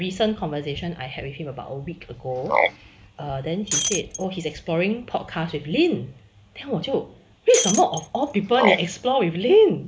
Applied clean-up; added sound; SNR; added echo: none; Shatter + Frog; 4 dB; none.